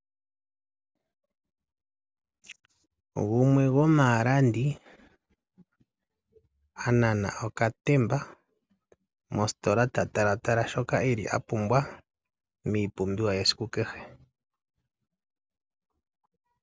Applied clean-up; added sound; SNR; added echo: none; none; none; none.